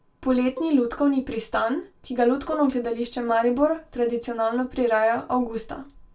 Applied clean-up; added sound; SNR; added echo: none; Bowed string instrument; 19 dB; reverberation time 0.2 s.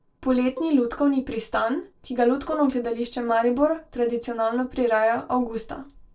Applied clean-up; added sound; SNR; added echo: neural separator model SepFormer DNS4.